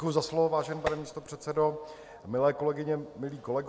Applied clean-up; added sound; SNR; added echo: none; Tap; 10 dB; none.